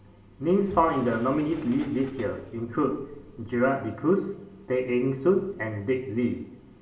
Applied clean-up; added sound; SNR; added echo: none; Sliding door; 20 dB; reverberation time 0.8 s.